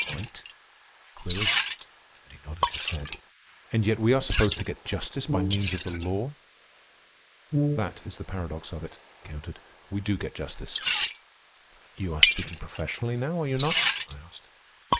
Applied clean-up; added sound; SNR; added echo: neural mask model Resemble Enhance denoiser.